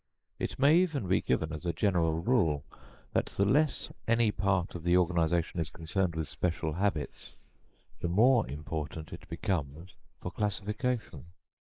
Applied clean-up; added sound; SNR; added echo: neural mask model Resemble Enhance denoiser.